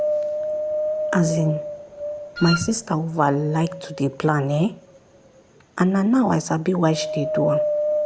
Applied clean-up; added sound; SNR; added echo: none; Wind instrument, woodwind instrument + Wind; 4 dB; none.